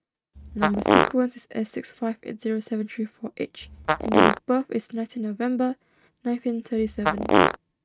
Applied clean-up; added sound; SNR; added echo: neural mask model RNNoise.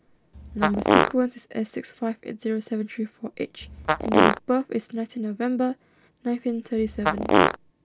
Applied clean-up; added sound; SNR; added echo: none; Fart; -5 dB; none.